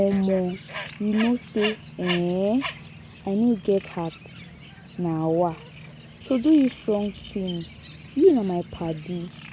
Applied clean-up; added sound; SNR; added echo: none; Bird; 14 dB; none.